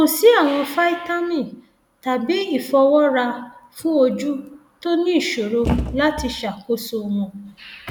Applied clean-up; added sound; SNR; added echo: none; Thump, thud; 5 dB; none.